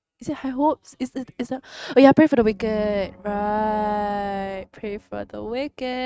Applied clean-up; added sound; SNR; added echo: neural mask model RNNoise.